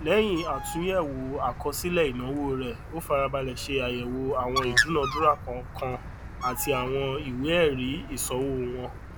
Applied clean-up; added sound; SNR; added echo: none; Bird; 7 dB; none.